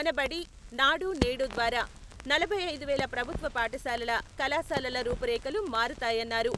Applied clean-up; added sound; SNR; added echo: none; Crackle; 10 dB; none.